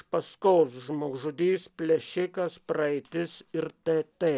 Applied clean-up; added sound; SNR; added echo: none; none; none; none.